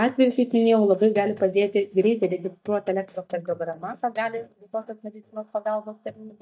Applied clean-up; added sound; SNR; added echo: neural mask model DeepFilterNet 3.